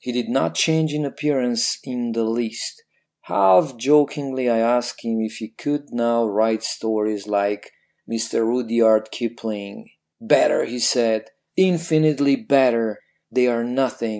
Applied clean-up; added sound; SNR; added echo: none; none; none; none.